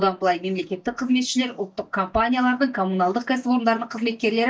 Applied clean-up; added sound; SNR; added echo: neural mask model DeepFilterNet 3.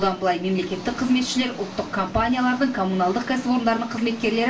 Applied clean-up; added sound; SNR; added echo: none; Engine; 15 dB; reverberation time 0.3 s.